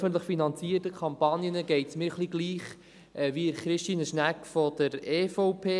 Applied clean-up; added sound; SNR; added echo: none; none; none; none.